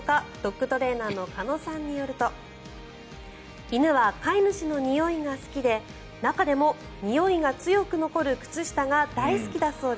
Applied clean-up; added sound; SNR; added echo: none; none; none; none.